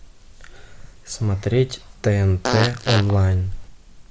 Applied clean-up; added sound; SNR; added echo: none; Fart; 6 dB; none.